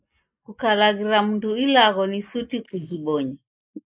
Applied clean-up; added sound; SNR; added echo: neural mask model Resemble Enhance denoiser.